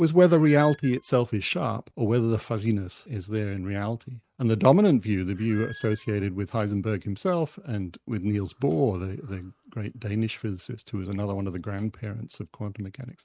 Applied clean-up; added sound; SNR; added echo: neural mask model RNNoise.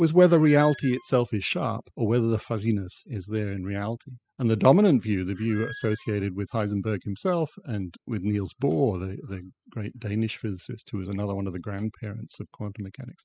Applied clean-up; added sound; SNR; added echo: classical method spectral subtraction.